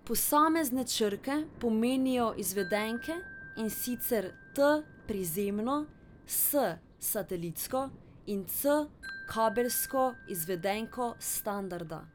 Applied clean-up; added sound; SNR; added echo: none; Wind chime + Thunder; 18 dB; none.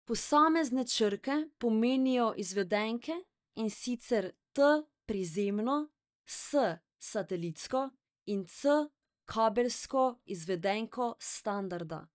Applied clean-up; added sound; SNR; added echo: neural mask model DeepFilterNet 3.